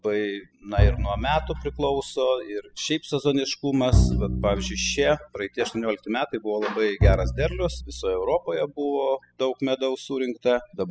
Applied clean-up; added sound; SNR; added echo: classical method spectral subtraction.